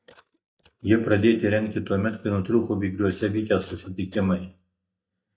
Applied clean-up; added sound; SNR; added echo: neural mask model DeepFilterNet 3.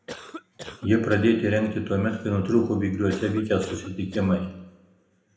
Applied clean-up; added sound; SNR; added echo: none; Cough; 17 dB; reverberation time 0.8 s.